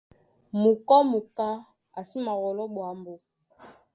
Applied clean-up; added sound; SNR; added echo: none; none; none; none.